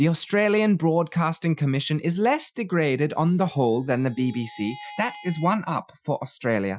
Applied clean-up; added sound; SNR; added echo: classical method Wiener filter.